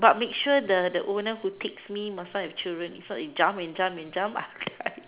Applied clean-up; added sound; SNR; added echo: none; none; none; none.